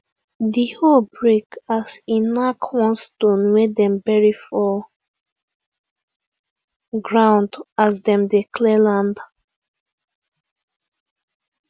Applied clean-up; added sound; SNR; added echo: none; none; none; none.